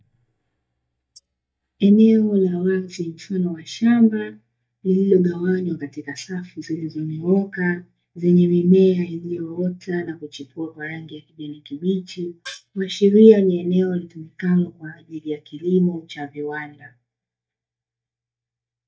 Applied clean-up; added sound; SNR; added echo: neural mask model DeepFilterNet 3.